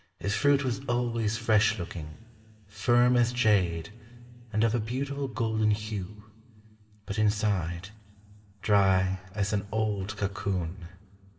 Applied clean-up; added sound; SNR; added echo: none; none; none; reverberation time 2.6 s.